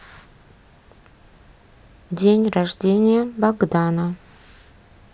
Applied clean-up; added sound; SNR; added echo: none; none; none; none.